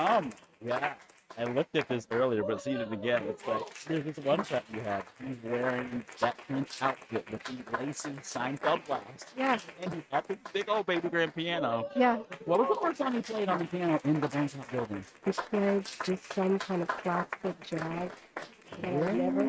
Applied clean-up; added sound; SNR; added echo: neural mask model RNNoise.